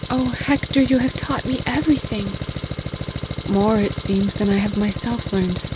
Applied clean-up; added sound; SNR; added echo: none; Engine; 7 dB; none.